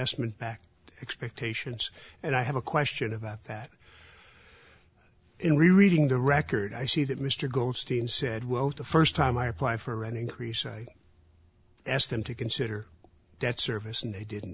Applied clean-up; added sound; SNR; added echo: none; none; none; none.